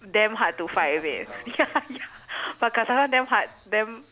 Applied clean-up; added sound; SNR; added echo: none; none; none; none.